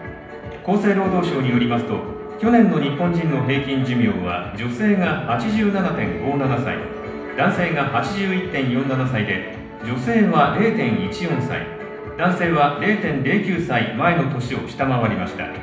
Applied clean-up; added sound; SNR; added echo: none; Wind instrument, woodwind instrument; 14 dB; reverberation time 0.8 s.